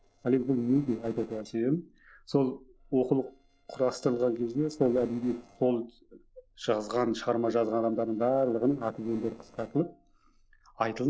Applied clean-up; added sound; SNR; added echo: neural separator model SepFormer DNS4.